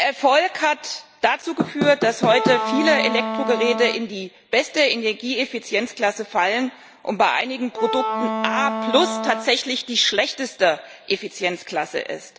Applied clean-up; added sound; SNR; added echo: none; Knock / Wood + Wind instrument, woodwind instrument; 4 dB; none.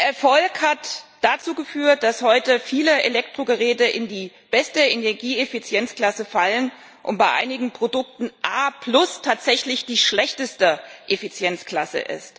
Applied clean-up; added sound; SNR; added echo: none; none; none; none.